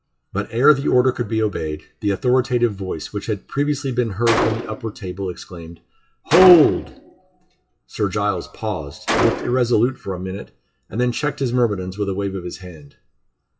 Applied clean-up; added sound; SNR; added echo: classical method WPE with log-MMSE.